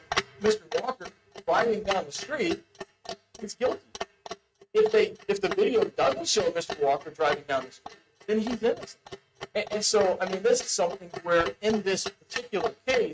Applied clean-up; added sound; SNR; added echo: neural mask model RNNoise.